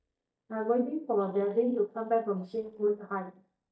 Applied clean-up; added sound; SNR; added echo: neural mask model DeepFilterNet 3.